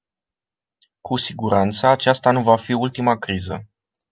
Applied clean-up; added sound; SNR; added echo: none; none; none; none.